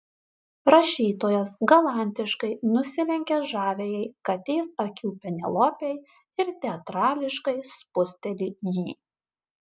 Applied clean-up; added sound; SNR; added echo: none; none; none; none.